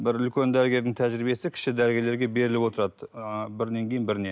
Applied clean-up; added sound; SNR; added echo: none; none; none; none.